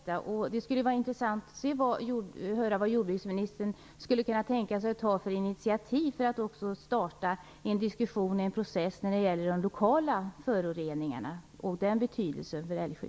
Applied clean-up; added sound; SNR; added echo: none; none; none; none.